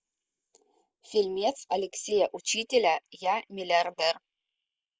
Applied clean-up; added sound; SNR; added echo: neural mask model Resemble Enhance denoiser.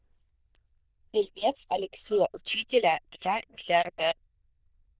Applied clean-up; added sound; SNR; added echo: neural diffusion model UNIVERSE++.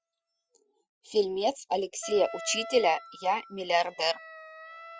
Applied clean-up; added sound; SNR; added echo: classical method Wiener filter.